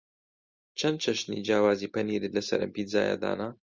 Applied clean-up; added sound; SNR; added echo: none; none; none; none.